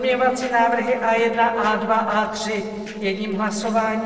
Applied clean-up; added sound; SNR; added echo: neural separator model SepFormer DNS4.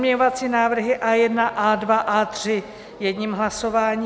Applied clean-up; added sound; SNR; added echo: none; none; none; none.